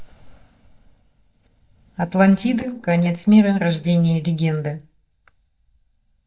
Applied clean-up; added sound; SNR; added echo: neural mask model DeepFilterNet 3.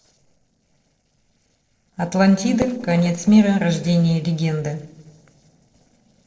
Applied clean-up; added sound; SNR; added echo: neural separator model SepFormer DNS4.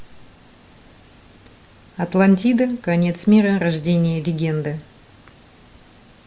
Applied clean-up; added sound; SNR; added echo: none; none; none; none.